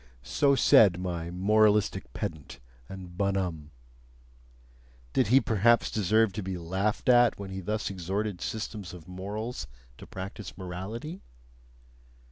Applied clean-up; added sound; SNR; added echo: none; none; none; none.